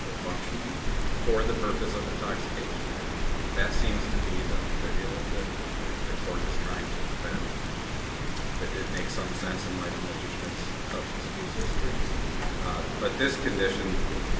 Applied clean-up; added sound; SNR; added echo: none; Rain; -5 dB; reverberation time 2.7 s.